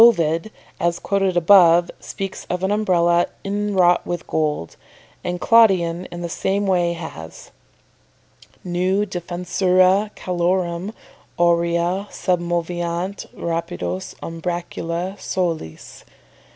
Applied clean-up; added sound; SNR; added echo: none; none; none; none.